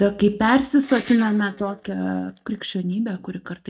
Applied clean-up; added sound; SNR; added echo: neural mask model DeepFilterNet 3.